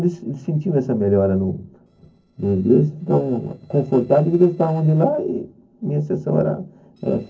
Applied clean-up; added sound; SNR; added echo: neural separator model SepFormer DNS4.